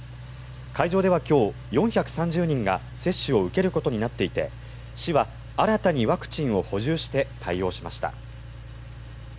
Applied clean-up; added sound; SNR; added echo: none; Engine; 13 dB; none.